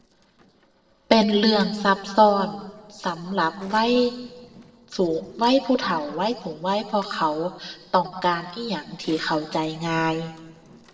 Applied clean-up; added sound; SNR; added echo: neural separator model SepFormer DNS4.